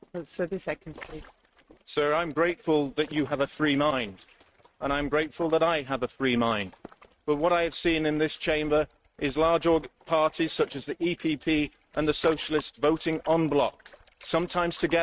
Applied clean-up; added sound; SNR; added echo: neural mask model RNNoise.